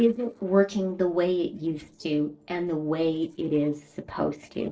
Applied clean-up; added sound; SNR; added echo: neural separator model SepFormer DNS4.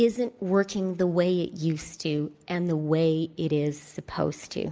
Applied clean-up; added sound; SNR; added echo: none; none; none; none.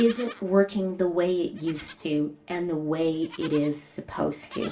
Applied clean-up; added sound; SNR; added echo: none; Livestock, farm animals, working animals; 17 dB; reverberation time 0.2 s.